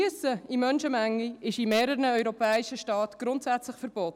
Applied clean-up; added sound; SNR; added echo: none; none; none; none.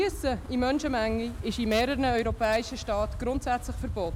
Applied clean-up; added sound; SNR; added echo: none; Wind; 8 dB; none.